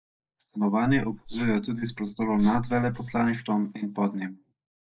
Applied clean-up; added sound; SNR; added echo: neural mask model Resemble Enhance denoiser.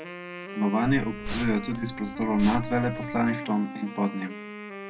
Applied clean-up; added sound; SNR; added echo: none; Wind instrument, woodwind instrument + Liquid; 8 dB; none.